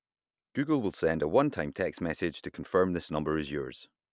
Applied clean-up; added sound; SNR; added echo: none; none; none; none.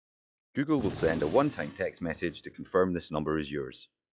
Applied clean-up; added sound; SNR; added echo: classical method log-MMSE.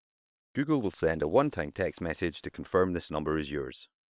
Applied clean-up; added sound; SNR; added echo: neural separator model SepFormer WHAM!.